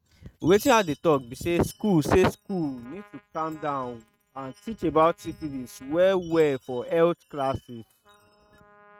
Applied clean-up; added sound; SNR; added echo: neural mask model RNNoise.